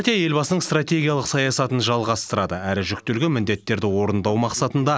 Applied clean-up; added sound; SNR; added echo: none; none; none; none.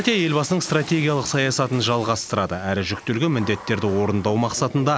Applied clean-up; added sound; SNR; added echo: none; Water / Splash, splatter; 19 dB; none.